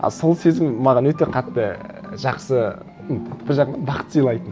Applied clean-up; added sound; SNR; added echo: none; none; none; none.